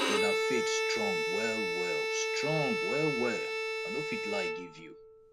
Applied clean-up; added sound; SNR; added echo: none; Bowed string instrument; -5 dB; none.